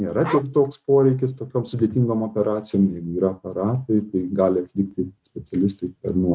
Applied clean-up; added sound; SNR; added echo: neural mask model RNNoise.